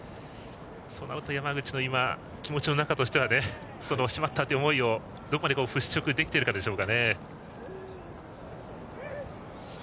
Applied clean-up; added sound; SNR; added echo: none; none; none; none.